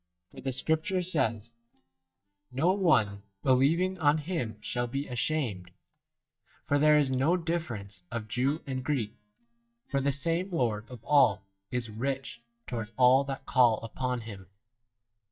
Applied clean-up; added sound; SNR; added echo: neural mask model DeepFilterNet 3.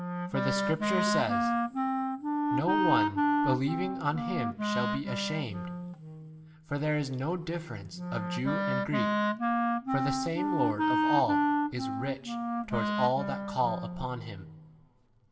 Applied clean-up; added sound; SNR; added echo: none; Wind instrument, woodwind instrument; -3 dB; reverberation time 1.3 s.